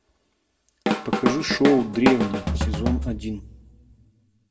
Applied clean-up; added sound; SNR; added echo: none; Drum kit; 0 dB; reverberation time 0.3 s.